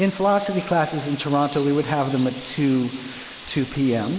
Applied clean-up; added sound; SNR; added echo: neural mask model Resemble Enhance denoiser.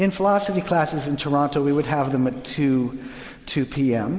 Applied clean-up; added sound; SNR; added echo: none; none; none; none.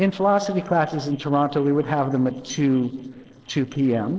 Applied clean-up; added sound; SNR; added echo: neural separator model SepFormer DNS4.